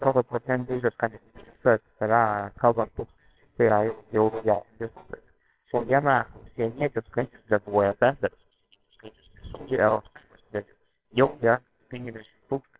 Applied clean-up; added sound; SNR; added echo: neural separator model SepFormer WHAMR!.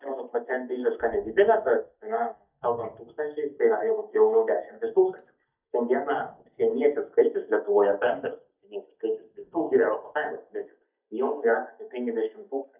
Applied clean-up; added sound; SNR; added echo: neural mask model DeepFilterNet 3.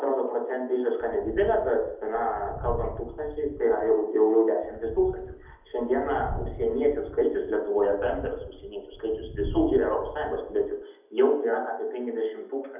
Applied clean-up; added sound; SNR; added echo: none; Wind; 12 dB; reverberation time 0.7 s.